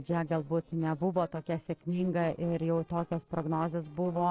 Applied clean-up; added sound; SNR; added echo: neural separator model SepFormer DNS4.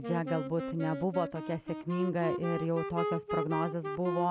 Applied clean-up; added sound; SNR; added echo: none; Wind instrument, woodwind instrument; 4 dB; none.